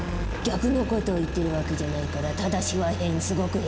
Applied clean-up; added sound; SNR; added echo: none; Engine; 4 dB; none.